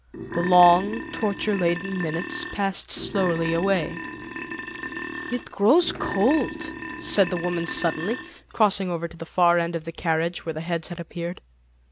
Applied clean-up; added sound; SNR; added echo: none; Burping, eructation; 9 dB; none.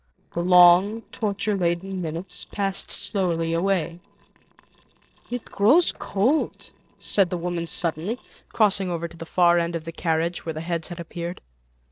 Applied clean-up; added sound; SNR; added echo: neural separator model SepFormer DNS4.